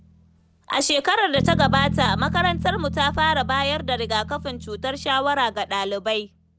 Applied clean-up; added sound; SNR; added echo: none; Bass guitar; 6 dB; none.